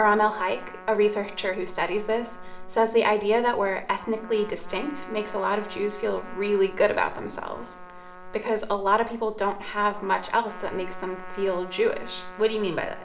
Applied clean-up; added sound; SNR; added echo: none; Trumpet; 18 dB; reverberation time 0.6 s.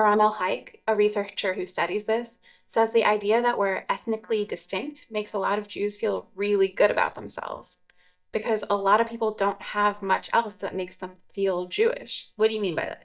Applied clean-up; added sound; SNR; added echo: neural mask model DeepFilterNet 3.